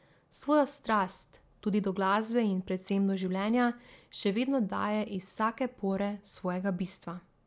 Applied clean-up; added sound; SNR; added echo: none; none; none; none.